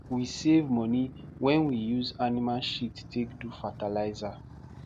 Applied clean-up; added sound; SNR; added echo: none; Motorcycle; 16 dB; none.